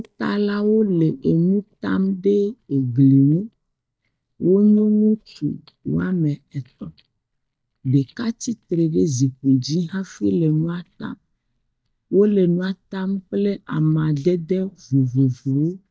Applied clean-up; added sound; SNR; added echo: neural mask model DeepFilterNet 3.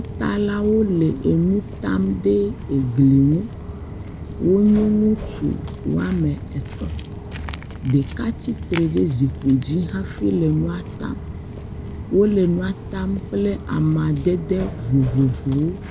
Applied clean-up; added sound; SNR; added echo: none; Walk, footsteps; 10 dB; none.